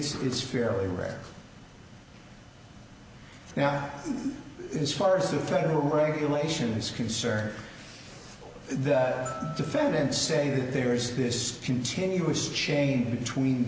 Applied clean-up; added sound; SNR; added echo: none; Glockenspiel; 19 dB; none.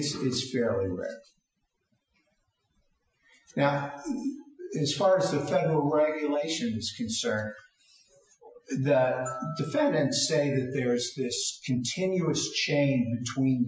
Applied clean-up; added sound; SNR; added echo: classical method Wiener filter.